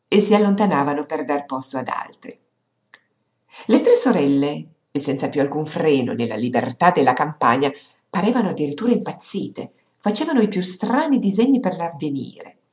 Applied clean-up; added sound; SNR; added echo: none; none; none; none.